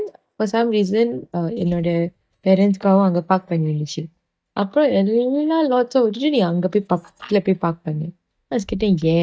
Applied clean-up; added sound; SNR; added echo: neural mask model DeepFilterNet 3.